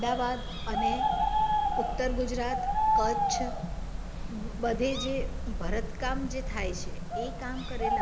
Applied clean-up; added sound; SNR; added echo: none; Bird; -4 dB; none.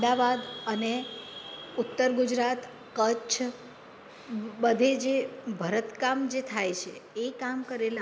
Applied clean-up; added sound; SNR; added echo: none; none; none; none.